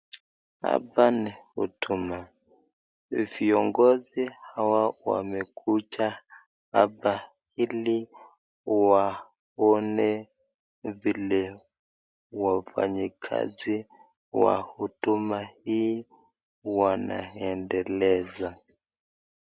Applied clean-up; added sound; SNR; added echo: none; none; none; none.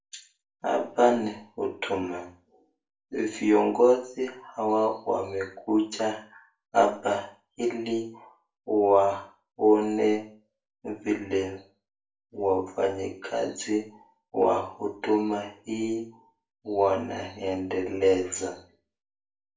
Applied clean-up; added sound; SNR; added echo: none; none; none; reverberation time 0.3 s.